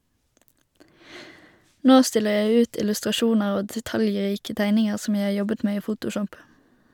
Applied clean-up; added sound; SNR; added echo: none; none; none; none.